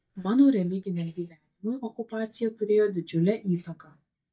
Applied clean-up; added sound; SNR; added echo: neural mask model DeepFilterNet 3.